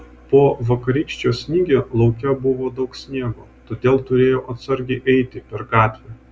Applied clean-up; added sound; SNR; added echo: none; none; none; none.